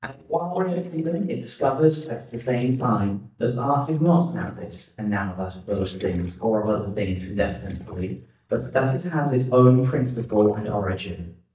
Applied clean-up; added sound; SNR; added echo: neural mask model DeepFilterNet 3.